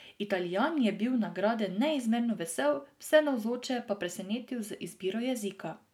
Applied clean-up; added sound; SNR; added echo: none; none; none; none.